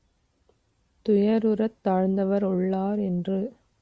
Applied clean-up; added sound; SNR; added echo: none; none; none; none.